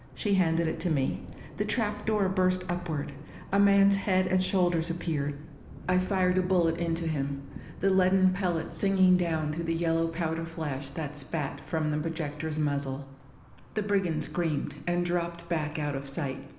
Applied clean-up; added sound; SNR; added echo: none; Thunder; 16 dB; reverberation time 1.1 s.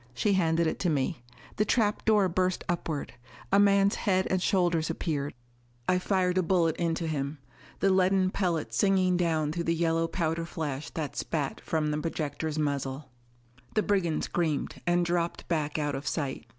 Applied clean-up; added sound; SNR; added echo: none; none; none; none.